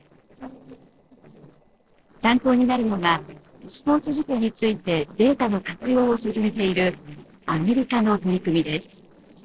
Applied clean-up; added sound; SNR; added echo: neural separator model SepFormer DNS4.